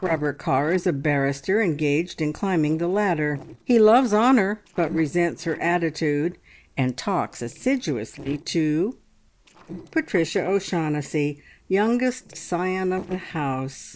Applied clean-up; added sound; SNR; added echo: neural separator model SepFormer DNS4.